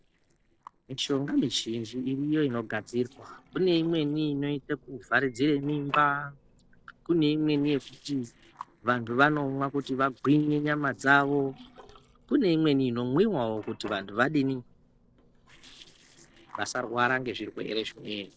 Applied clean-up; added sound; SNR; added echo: neural separator model SepFormer DNS4.